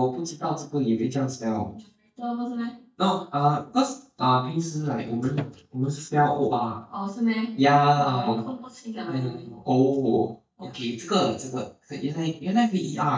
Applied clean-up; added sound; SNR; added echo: neural mask model DeepFilterNet 3.